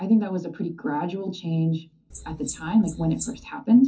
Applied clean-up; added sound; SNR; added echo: none; Wild animals; 14 dB; reverberation time 0.3 s.